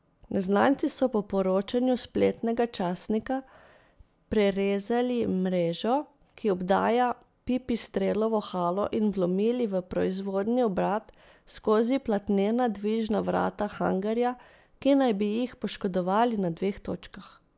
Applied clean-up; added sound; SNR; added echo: none; none; none; none.